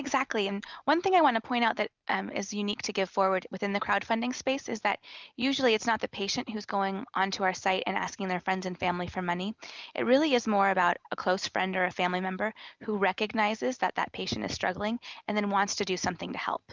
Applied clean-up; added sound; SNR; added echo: none; none; none; none.